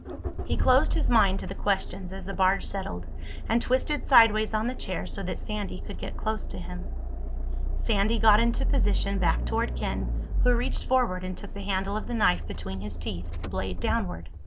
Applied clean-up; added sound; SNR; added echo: none; Accelerating, revving, vroom; -1 dB; none.